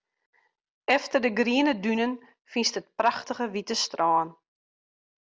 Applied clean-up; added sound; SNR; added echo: none; none; none; none.